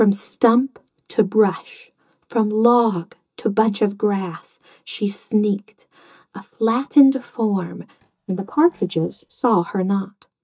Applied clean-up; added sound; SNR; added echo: neural mask model DeepFilterNet 3.